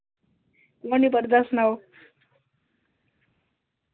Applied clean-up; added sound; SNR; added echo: none; none; none; none.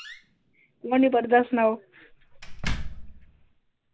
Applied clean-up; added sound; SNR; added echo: none; Slam; 9 dB; none.